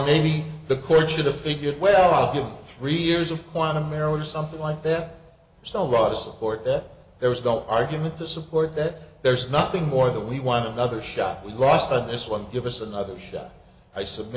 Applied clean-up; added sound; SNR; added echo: none; none; none; none.